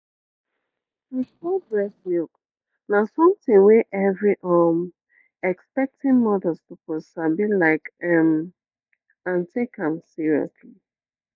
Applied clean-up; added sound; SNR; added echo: neural mask model DeepFilterNet 3.